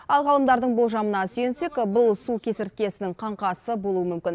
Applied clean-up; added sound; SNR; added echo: none; none; none; none.